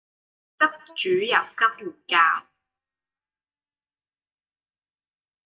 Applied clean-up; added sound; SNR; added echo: neural mask model DeepFilterNet 3.